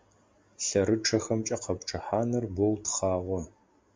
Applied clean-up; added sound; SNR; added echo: none; none; none; none.